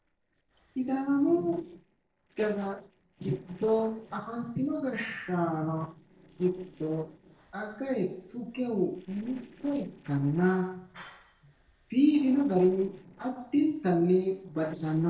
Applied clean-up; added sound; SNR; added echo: neural separator model SepFormer DNS4.